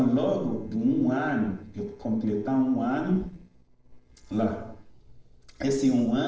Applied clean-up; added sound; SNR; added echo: neural separator model SepFormer DNS4.